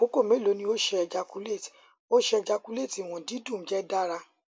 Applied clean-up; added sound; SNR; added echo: none; none; none; none.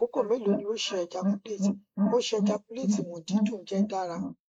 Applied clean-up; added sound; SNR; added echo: neural mask model Resemble Enhance denoiser.